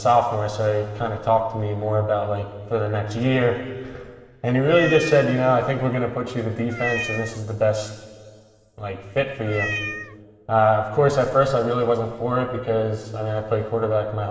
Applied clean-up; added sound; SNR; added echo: none; Meow; 8 dB; reverberation time 2.4 s.